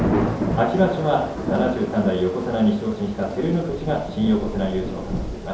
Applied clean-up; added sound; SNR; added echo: none; Thunder / Rain; 5 dB; reverberation time 2.8 s.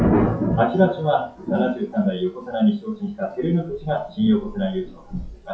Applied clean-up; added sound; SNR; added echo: classical method WPE with log-MMSE.